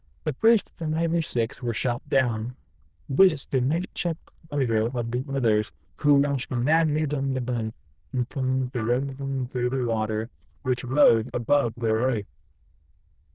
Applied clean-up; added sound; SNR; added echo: neural diffusion model UNIVERSE++.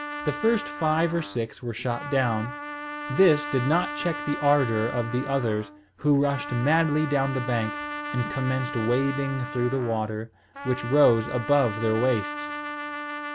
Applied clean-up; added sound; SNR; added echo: none; Trumpet; 9 dB; none.